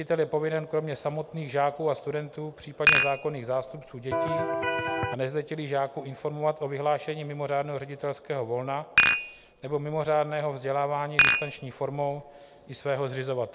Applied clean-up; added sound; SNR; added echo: none; Dishes, pots, and pans + Electric guitar; -4 dB; none.